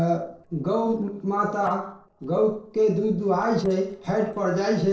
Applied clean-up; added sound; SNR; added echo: neural separator model SepFormer DNS4.